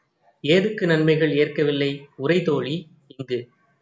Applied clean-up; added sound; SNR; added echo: none; none; none; none.